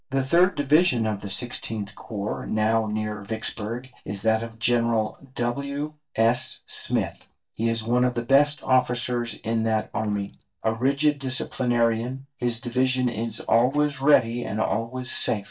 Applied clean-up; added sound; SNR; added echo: neural mask model DeepFilterNet 3.